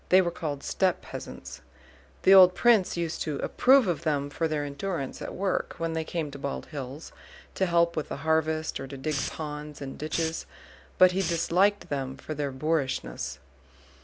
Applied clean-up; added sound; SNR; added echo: none; Hiss; 12 dB; none.